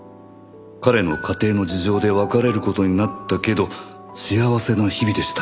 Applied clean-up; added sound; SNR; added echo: none; none; none; none.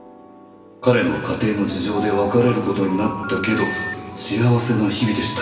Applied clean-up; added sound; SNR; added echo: none; Telephone; 10 dB; reverberation time 2.3 s.